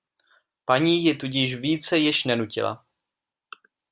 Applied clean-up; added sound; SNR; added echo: none; none; none; none.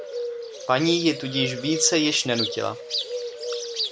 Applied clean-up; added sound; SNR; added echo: none; Bird; 6 dB; none.